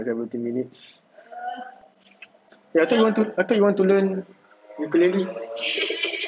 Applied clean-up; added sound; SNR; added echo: none; none; none; none.